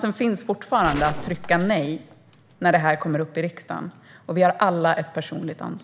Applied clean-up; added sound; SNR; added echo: none; Gunshot, gunfire; 12 dB; none.